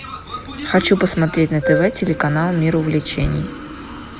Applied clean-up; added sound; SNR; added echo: none; Keyboard (musical); 8 dB; none.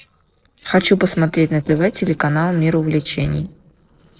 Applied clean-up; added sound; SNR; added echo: neural separator model SepFormer DNS4.